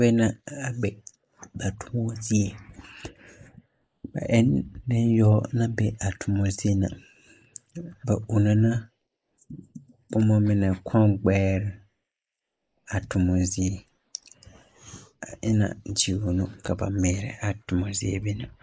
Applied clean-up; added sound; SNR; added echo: neural mask model Resemble Enhance denoiser.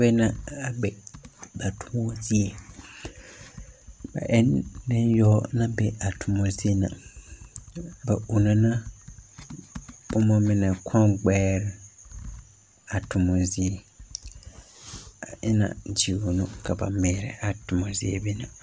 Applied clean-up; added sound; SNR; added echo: none; Computer keyboard; 20 dB; none.